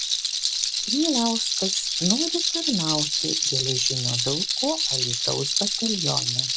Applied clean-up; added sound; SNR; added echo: none; Rattle; -4 dB; none.